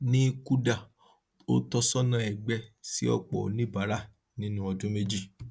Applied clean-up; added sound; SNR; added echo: none; none; none; none.